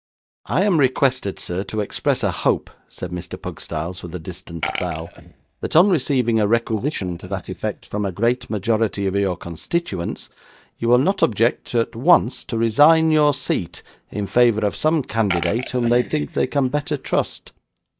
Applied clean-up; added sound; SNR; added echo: neural mask model DeepFilterNet 3.